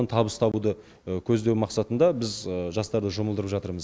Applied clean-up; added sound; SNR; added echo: none; none; none; none.